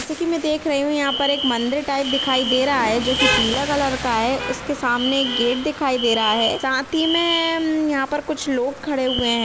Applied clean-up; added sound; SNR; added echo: none; Alarm + Rain; 5 dB; none.